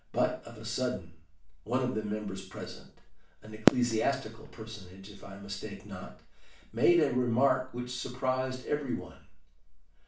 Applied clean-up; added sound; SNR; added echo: none; Fireworks; -1 dB; reverberation time 0.4 s.